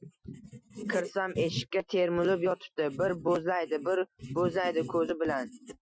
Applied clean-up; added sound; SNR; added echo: classical method Wiener filter.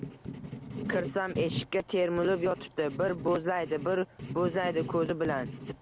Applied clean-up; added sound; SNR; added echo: none; Writing; 9 dB; none.